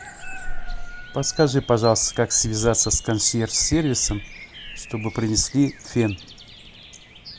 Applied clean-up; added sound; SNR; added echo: none; Bird vocalization, bird call, bird song; 17 dB; none.